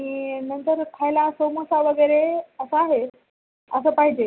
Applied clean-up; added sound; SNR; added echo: none; none; none; none.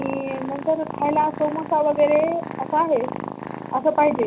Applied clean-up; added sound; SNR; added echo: none; Purr; 10 dB; none.